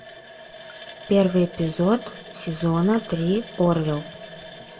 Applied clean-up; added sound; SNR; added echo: none; Water tap, faucet; 17 dB; reverberation time 2.2 s.